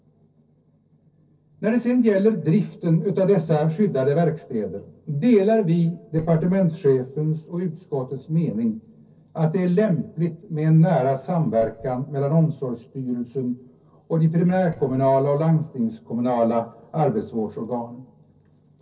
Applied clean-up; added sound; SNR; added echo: neural separator model SepFormer DNS4.